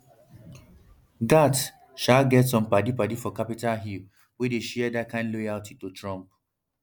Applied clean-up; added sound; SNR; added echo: none; none; none; none.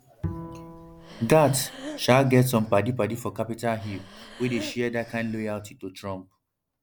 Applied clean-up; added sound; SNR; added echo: none; Breathing + Bowed string instrument; 15 dB; none.